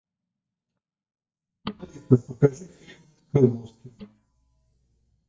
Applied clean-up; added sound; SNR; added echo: neural mask model DeepFilterNet 3.